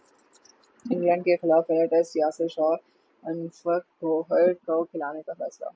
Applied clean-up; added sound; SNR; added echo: none; none; none; none.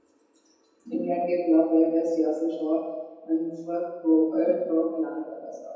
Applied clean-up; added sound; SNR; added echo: none; none; none; reverberation time 1.1 s.